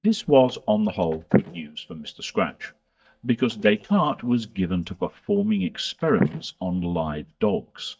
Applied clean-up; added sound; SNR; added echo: neural mask model DeepFilterNet 3.